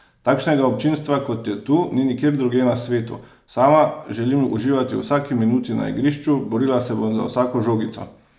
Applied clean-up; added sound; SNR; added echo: none; none; none; none.